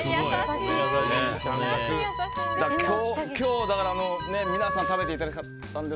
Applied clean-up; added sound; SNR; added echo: none; Bowed string instrument + Wind instrument, woodwind instrument; 3 dB; none.